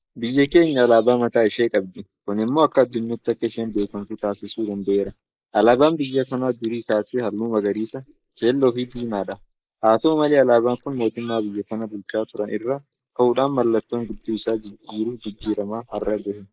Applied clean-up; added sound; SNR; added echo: neural mask model Resemble Enhance denoiser.